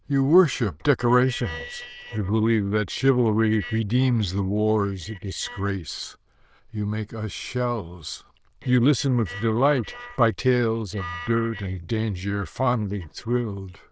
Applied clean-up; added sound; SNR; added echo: neural diffusion model UNIVERSE++.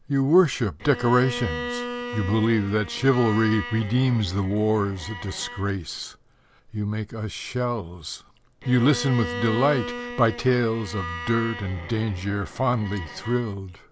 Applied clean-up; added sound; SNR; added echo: none; Bowed string instrument; 12 dB; none.